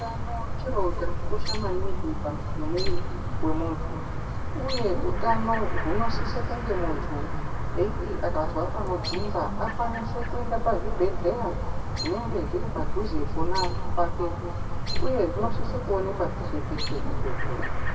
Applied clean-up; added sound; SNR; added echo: none; Chirp, tweet; -5 dB; reverberation time 1.8 s.